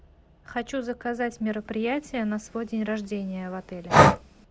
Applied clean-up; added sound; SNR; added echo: none; Breathing; -5 dB; none.